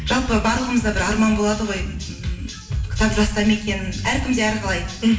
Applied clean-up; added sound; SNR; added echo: none; none; none; reverberation time 1.0 s.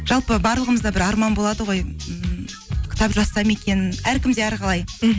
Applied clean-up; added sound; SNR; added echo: none; none; none; none.